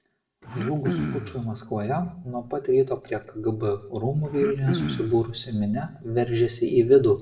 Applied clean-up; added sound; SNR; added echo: none; Cough; 7 dB; reverberation time 0.7 s.